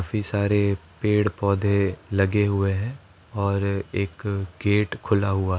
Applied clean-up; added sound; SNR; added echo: none; none; none; none.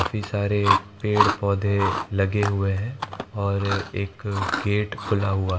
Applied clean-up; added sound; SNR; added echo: none; Chewing, mastication; 4 dB; reverberation time 2.5 s.